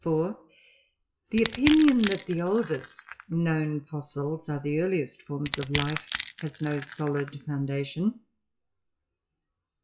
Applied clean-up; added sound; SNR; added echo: classical method WPE with log-MMSE.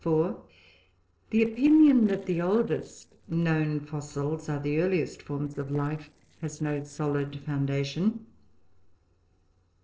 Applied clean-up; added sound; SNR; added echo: neural separator model SepFormer DNS4.